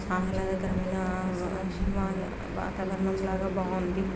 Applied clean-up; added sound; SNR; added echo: none; none; none; none.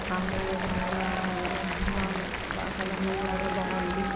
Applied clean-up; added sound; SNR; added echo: none; Applause; 3 dB; none.